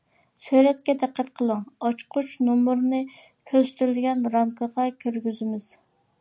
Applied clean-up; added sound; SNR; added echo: none; none; none; none.